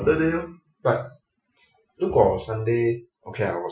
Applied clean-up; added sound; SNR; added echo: classical method Wiener filter.